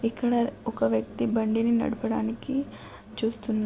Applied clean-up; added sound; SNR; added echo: none; none; none; none.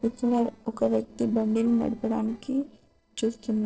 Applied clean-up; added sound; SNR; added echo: neural separator model SepFormer DNS4.